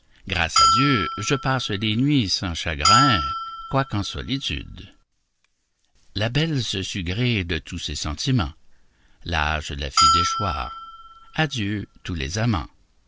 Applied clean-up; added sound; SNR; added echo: none; Bell; -1 dB; none.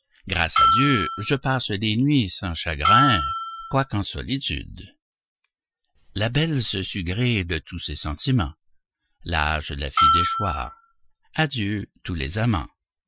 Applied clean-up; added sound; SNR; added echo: classical method Wiener filter.